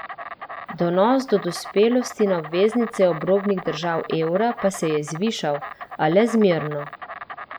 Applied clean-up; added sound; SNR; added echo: none; Insect; 14 dB; none.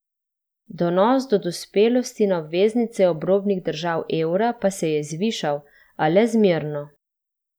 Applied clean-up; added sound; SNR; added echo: none; none; none; none.